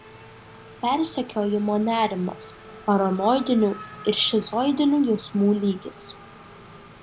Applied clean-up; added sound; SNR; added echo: none; Race car, auto racing / Accelerating, revving, vroom + Mechanical fan; 19 dB; none.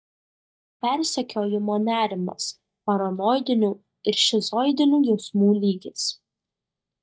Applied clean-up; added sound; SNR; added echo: neural mask model DeepFilterNet 3.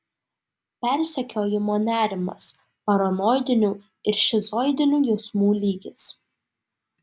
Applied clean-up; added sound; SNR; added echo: none; none; none; none.